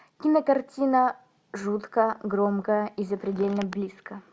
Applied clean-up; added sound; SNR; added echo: none; none; none; none.